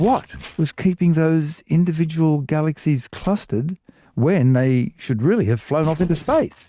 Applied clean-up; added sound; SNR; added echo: neural mask model RNNoise.